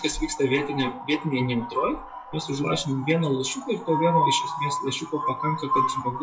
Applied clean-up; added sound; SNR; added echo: classical method WPE with log-MMSE.